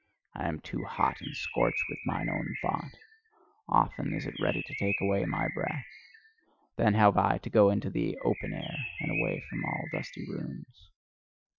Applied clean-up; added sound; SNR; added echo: classical method Wiener filter.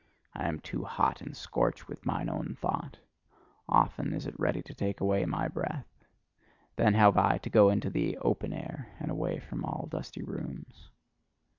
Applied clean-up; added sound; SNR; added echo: none; none; none; none.